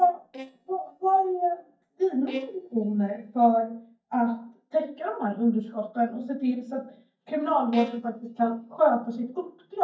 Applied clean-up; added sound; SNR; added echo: neural mask model DeepFilterNet 3.